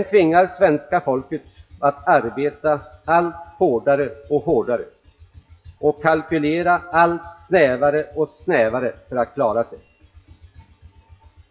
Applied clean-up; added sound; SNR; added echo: classical method WPE with log-MMSE.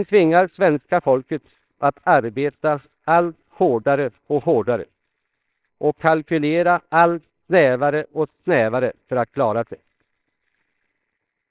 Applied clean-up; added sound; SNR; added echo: neural separator model SepFormer WHAMR!.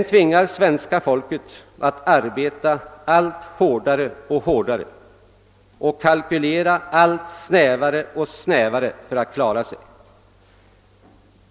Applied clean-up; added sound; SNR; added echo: none; none; none; none.